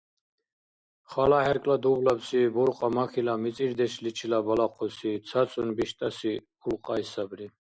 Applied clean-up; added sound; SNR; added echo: none; none; none; none.